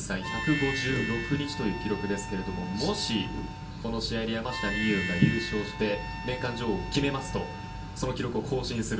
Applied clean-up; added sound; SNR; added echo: none; Harmonica; 8 dB; reverberation time 0.3 s.